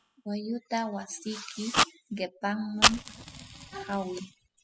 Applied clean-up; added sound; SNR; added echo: classical method spectral subtraction.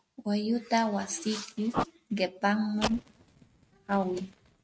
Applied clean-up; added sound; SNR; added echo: neural mask model RNNoise.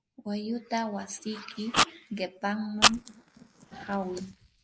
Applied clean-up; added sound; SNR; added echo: neural mask model Resemble Enhance denoiser.